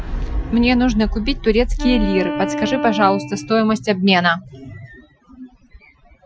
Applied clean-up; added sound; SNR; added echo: classical method Wiener filter.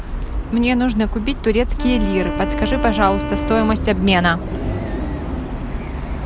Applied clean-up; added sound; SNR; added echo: none; Wind instrument, woodwind instrument; 9 dB; none.